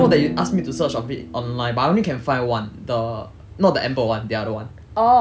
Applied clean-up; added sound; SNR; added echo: none; Drum; 10 dB; none.